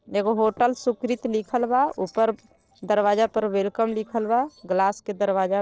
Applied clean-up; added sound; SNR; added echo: neural separator model SepFormer DNS4.